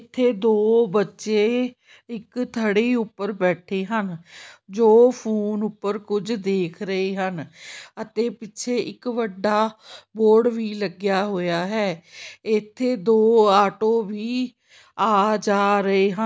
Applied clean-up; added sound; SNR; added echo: none; none; none; none.